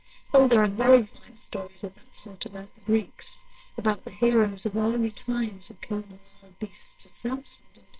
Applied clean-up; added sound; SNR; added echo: neural separator model SepFormer WHAMR!.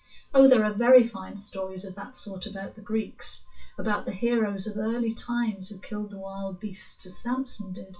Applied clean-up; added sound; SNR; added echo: classical method WPE with log-MMSE.